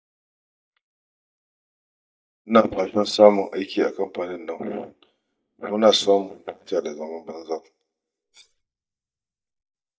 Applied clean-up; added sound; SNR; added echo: neural mask model DeepFilterNet 3.